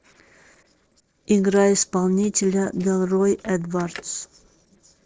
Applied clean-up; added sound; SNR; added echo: neural separator model SepFormer DNS4.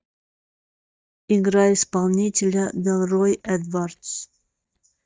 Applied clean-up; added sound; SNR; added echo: neural mask model DeepFilterNet 3.